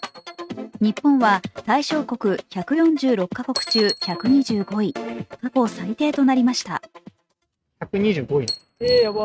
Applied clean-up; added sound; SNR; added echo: neural mask model RNNoise.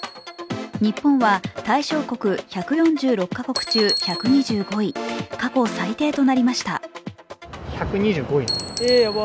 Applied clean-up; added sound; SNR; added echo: none; Bicycle; 11 dB; none.